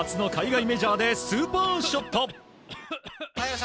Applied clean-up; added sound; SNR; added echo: none; Cough; 12 dB; none.